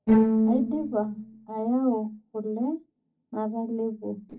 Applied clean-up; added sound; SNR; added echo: neural separator model SepFormer DNS4.